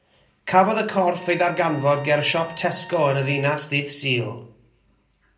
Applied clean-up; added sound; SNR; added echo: none; Trumpet; 20 dB; reverberation time 0.4 s.